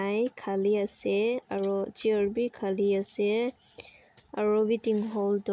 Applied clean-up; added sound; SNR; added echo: none; none; none; none.